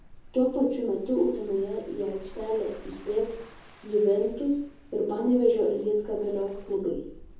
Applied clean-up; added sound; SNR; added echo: none; Waves, surf; 19 dB; reverberation time 0.7 s.